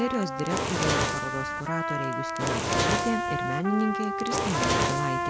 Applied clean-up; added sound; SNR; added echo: none; Trumpet + Fire; -3 dB; none.